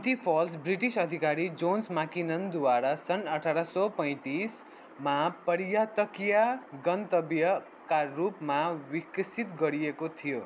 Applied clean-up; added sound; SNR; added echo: none; none; none; none.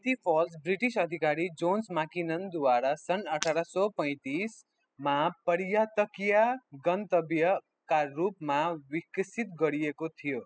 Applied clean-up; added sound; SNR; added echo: classical method spectral subtraction.